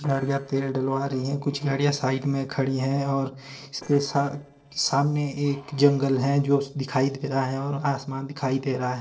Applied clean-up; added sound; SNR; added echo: neural separator model SepFormer DNS4.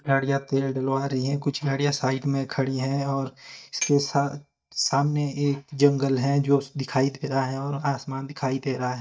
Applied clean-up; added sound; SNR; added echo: neural mask model DeepFilterNet 3.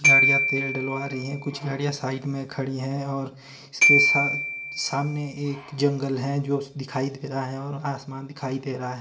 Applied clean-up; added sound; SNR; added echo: none; Glockenspiel; -3 dB; reverberation time 1.3 s.